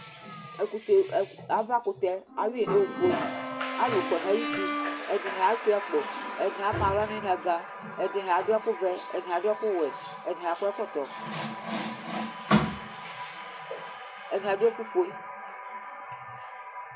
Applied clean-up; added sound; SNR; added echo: none; Brass instrument + Water tap, faucet; 5 dB; none.